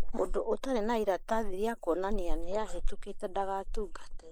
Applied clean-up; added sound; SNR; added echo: neural mask model Resemble Enhance denoiser.